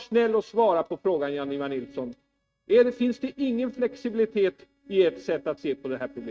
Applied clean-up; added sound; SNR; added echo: neural mask model RNNoise.